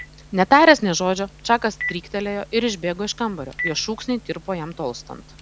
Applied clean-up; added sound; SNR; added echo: none; Telephone; 15 dB; none.